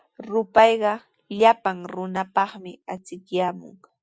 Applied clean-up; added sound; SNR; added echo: none; none; none; none.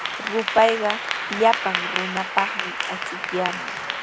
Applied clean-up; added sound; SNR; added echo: none; Applause / Clapping; 3 dB; none.